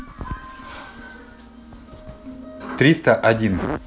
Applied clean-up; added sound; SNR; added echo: none; none; none; none.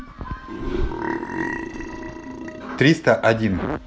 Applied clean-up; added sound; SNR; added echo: none; Burping, eructation; 4 dB; none.